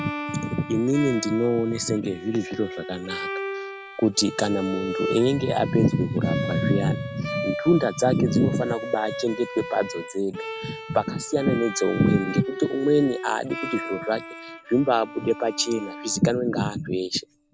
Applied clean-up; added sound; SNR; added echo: none; Bowed string instrument; 10 dB; none.